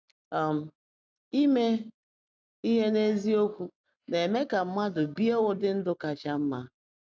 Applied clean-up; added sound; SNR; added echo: none; none; none; none.